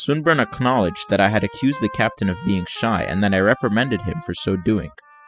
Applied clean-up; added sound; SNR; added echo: classical method spectral subtraction.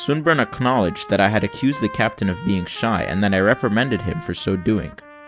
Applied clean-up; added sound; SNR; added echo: none; Trumpet; 17 dB; none.